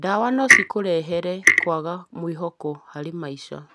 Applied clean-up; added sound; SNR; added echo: none; Clock; -5 dB; none.